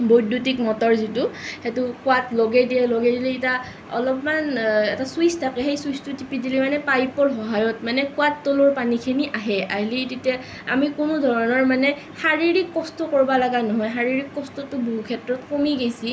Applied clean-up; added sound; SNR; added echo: none; none; none; none.